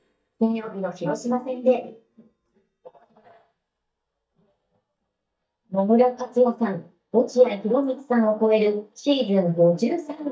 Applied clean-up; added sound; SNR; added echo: neural mask model DeepFilterNet 3.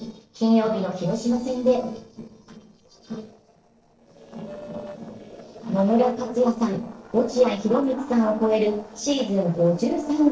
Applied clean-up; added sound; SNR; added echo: neural separator model SepFormer DNS4.